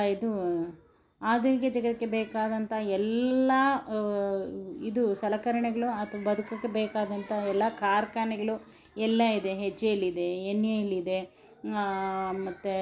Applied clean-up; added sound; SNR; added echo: none; none; none; none.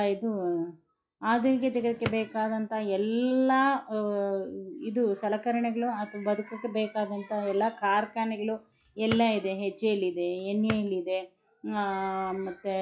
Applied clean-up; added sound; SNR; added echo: classical method log-MMSE.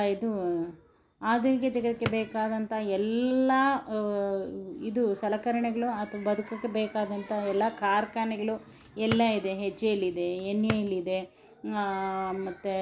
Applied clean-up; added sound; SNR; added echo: none; Drawer open or close; 12 dB; none.